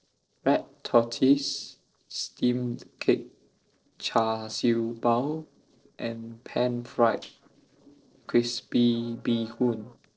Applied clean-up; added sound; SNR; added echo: neural separator model SepFormer DNS4.